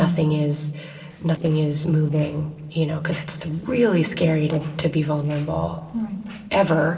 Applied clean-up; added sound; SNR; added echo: neural separator model SepFormer DNS4.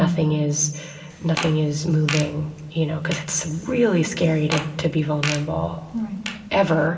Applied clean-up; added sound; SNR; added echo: none; Fart; 12 dB; reverberation time 2.7 s.